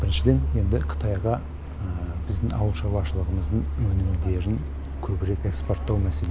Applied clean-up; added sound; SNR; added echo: none; Truck; 2 dB; none.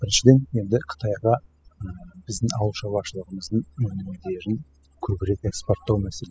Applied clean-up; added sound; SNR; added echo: classical method spectral subtraction.